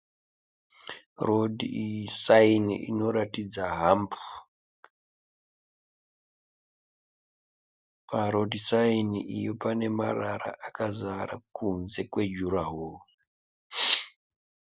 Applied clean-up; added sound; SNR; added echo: none; none; none; none.